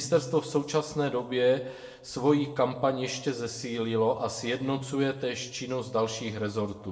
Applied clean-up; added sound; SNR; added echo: neural separator model SepFormer DNS4.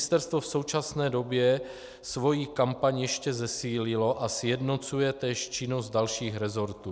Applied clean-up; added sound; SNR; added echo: none; none; none; none.